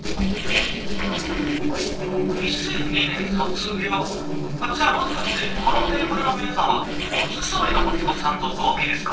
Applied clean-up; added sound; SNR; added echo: neural separator model SepFormer DNS4.